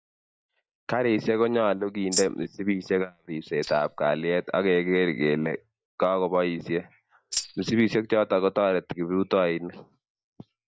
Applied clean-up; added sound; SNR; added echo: neural mask model DeepFilterNet 3.